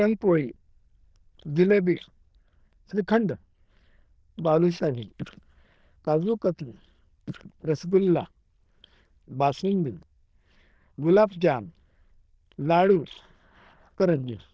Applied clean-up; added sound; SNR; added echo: neural diffusion model UNIVERSE++.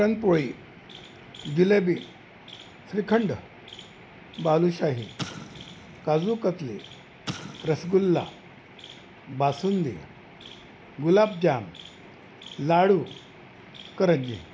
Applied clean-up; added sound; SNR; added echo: none; Explosion; 16 dB; none.